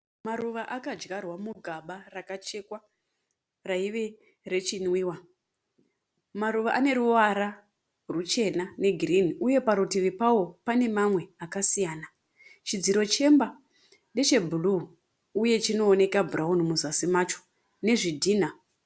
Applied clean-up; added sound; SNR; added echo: none; none; none; none.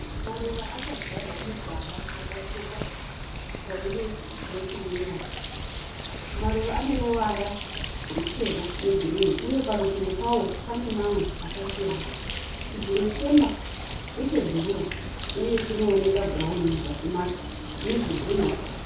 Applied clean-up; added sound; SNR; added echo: none; Bird; 4 dB; reverberation time 0.6 s.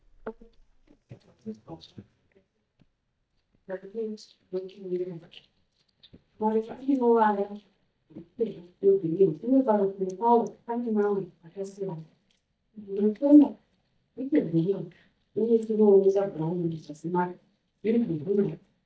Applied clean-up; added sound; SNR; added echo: neural mask model DeepFilterNet 3.